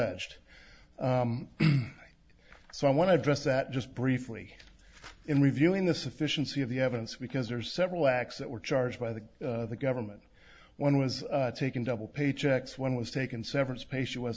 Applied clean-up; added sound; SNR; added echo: none; none; none; none.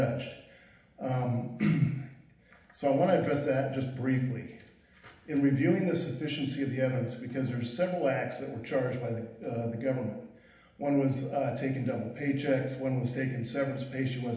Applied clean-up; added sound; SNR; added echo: none; none; none; reverberation time 0.8 s.